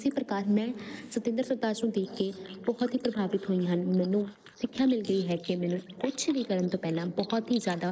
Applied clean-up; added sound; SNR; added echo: neural mask model Resemble Enhance denoiser.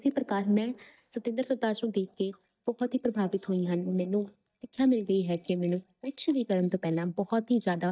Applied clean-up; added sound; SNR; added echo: neural mask model DeepFilterNet 3.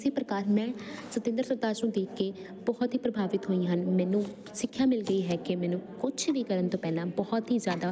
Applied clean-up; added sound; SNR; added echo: none; none; none; none.